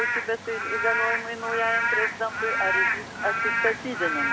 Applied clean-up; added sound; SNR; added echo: none; Rain / Frog; -3 dB; none.